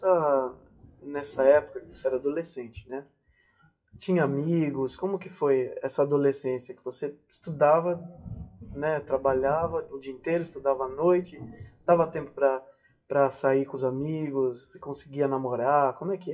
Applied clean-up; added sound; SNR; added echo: classical method WPE with log-MMSE.